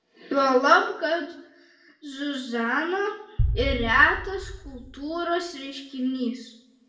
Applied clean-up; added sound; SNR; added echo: none; Boom; 6 dB; reverberation time 0.7 s.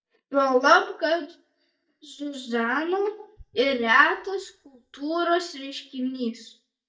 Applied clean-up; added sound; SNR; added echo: neural mask model DeepFilterNet 3.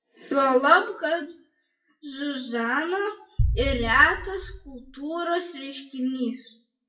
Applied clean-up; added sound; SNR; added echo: classical method WPE with log-MMSE.